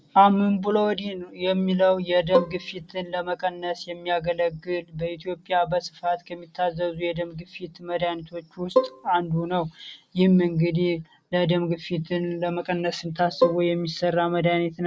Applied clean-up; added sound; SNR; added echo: none; Bowed string instrument; 2 dB; none.